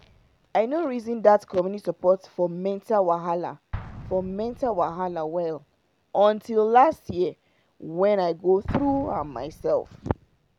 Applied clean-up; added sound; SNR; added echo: none; Explosion; 20 dB; none.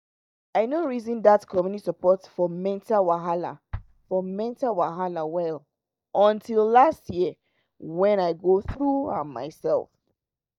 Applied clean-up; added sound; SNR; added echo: neural mask model DeepFilterNet 3.